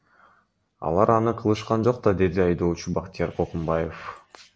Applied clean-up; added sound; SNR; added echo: none; none; none; none.